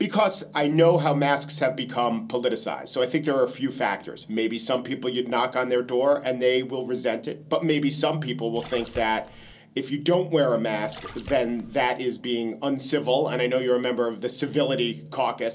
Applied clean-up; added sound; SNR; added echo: none; Splash, splatter; 17 dB; reverberation time 0.2 s.